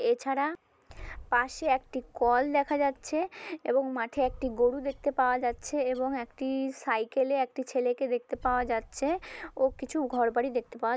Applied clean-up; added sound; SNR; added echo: none; Bird; 20 dB; none.